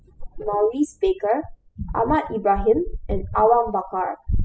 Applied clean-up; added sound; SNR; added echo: classical method spectral subtraction.